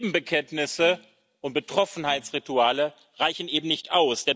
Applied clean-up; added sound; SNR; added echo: none; none; none; none.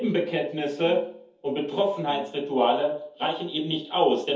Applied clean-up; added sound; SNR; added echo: none; none; none; reverberation time 0.5 s.